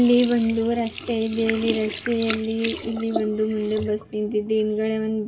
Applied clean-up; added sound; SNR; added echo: none; Sink (filling or washing); 6 dB; reverberation time 0.2 s.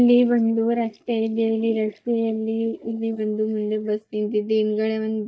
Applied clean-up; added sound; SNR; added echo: neural mask model DeepFilterNet 3.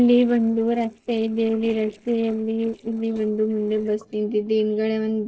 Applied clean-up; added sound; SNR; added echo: neural separator model SepFormer DNS4.